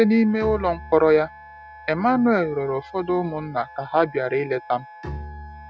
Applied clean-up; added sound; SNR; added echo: none; Bowed string instrument + Wind instrument, woodwind instrument; 16 dB; none.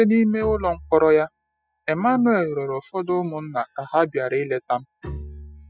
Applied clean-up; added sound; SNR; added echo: classical method spectral subtraction.